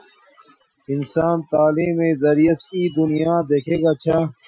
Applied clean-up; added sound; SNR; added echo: classical method Wiener filter.